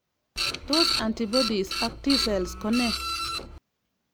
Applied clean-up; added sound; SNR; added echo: none; Printer; 0 dB; none.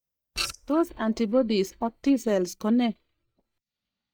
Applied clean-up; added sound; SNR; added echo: neural mask model DeepFilterNet 3.